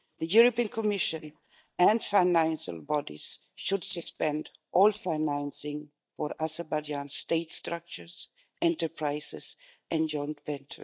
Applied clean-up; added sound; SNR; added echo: neural mask model DeepFilterNet 3.